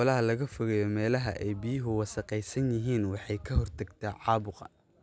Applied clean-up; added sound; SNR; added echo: none; none; none; none.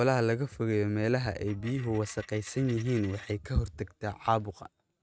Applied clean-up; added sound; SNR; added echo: neural mask model RNNoise.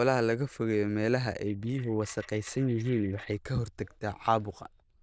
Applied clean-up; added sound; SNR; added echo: neural diffusion model UNIVERSE++.